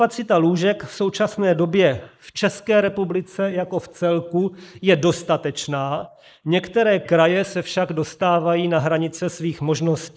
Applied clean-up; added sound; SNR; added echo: neural mask model Resemble Enhance denoiser.